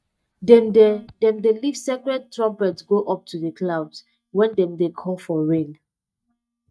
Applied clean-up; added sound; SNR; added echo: neural mask model DeepFilterNet 3.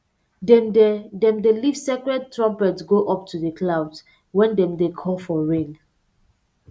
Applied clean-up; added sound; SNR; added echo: none; none; none; none.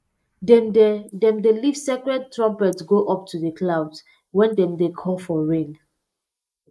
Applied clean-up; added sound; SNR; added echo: neural mask model Resemble Enhance denoiser.